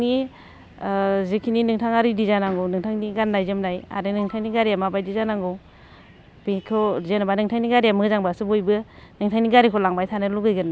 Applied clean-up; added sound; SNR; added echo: none; none; none; none.